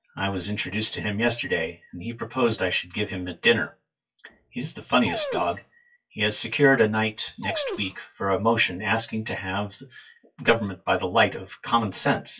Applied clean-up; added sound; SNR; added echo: classical method WPE with log-MMSE.